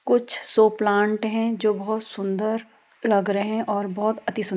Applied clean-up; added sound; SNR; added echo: neural mask model Resemble Enhance denoiser.